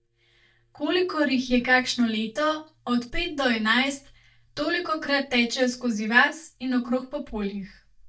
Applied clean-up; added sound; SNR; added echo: neural mask model DeepFilterNet 3.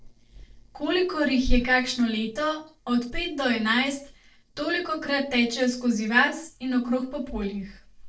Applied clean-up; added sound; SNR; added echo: neural separator model SepFormer DNS4.